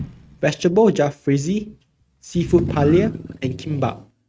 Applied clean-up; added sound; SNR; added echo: neural mask model RNNoise.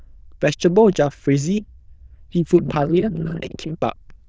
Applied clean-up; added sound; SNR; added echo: neural diffusion model UNIVERSE++.